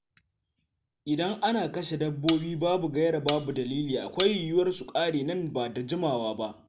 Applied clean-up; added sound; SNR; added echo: none; Cutlery, silverware; 11 dB; none.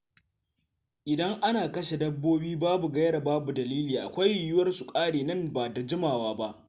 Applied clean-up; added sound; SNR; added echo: none; none; none; none.